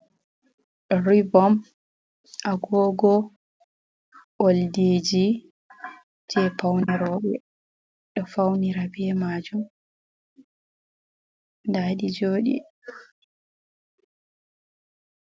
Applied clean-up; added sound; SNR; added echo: none; none; none; none.